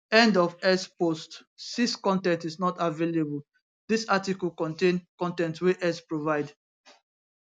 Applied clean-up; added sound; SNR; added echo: none; none; none; none.